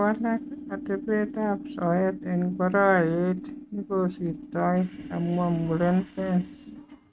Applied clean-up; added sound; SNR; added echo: neural mask model RNNoise.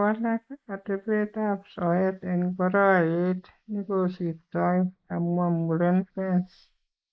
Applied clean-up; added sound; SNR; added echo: neural mask model Resemble Enhance denoiser.